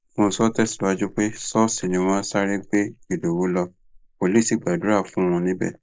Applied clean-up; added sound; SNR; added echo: neural mask model Resemble Enhance denoiser.